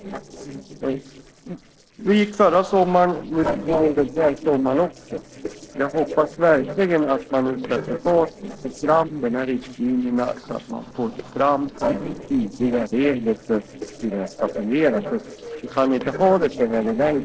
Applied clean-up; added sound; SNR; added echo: neural separator model SepFormer DNS4.